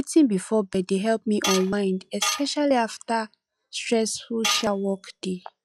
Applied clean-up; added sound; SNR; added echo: classical method log-MMSE.